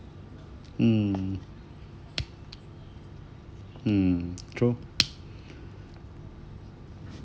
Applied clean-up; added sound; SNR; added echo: none; none; none; none.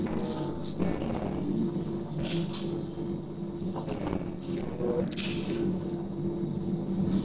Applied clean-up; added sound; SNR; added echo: neural separator model SepFormer DNS4.